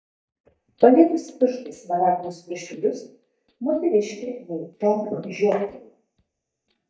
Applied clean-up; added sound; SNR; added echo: neural mask model DeepFilterNet 3.